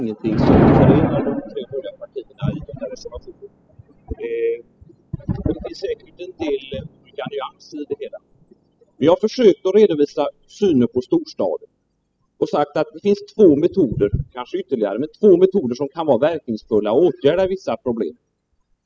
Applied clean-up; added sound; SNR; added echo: classical method spectral subtraction.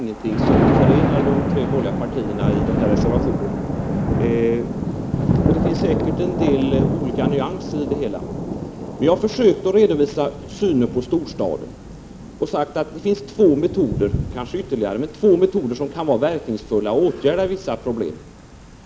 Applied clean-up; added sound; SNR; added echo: none; Thunder; 2 dB; none.